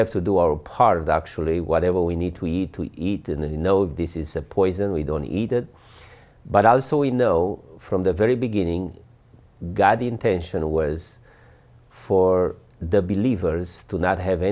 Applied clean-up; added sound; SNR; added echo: none; none; none; none.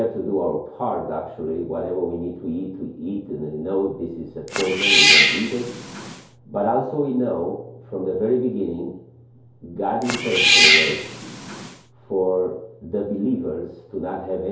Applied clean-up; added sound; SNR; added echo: none; Cat; -5 dB; reverberation time 2.4 s.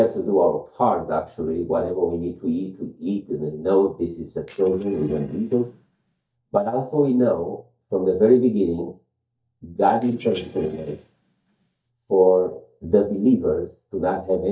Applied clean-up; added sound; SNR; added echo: neural mask model DeepFilterNet 3.